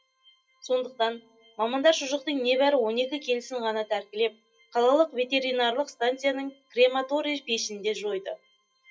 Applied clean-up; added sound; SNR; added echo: classical method WPE with log-MMSE.